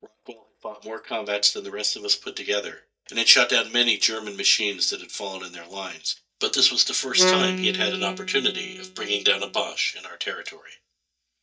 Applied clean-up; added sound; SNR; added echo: neural mask model DeepFilterNet 3.